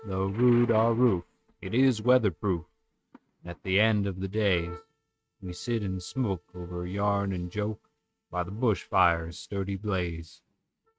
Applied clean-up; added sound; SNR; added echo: neural mask model RNNoise.